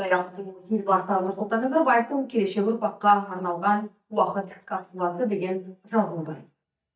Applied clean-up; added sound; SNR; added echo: neural mask model DeepFilterNet 3.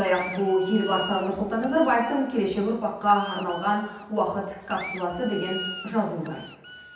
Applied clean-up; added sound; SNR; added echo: none; Squeak; 14 dB; reverberation time 0.9 s.